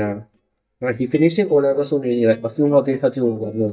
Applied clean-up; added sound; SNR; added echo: neural mask model DeepFilterNet 3.